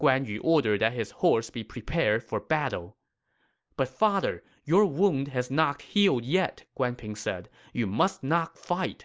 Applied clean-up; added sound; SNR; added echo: none; none; none; none.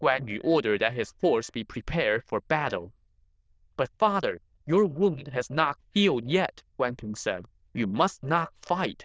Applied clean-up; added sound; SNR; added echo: neural diffusion model UNIVERSE++.